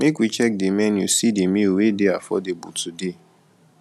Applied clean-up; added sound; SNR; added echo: none; none; none; none.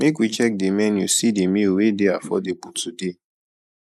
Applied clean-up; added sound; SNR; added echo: neural mask model Resemble Enhance denoiser.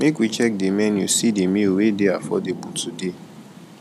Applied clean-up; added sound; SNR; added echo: none; Rain; 15 dB; none.